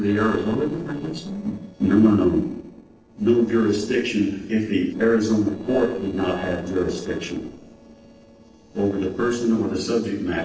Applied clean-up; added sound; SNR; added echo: neural separator model SepFormer DNS4.